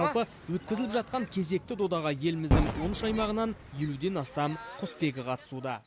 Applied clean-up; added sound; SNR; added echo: none; Boom; 3 dB; none.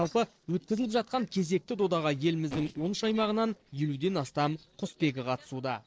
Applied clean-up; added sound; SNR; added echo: neural separator model SepFormer DNS4.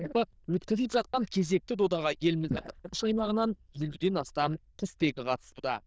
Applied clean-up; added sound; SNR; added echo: neural diffusion model UNIVERSE++.